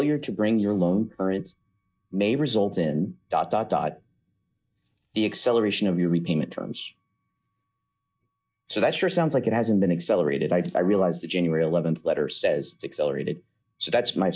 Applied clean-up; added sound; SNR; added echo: neural mask model DeepFilterNet 3.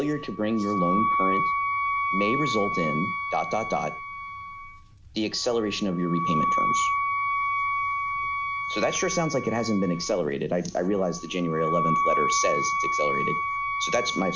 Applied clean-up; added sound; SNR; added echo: none; Wind instrument, woodwind instrument; 0 dB; none.